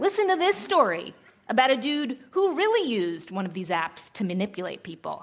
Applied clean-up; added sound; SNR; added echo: none; none; none; none.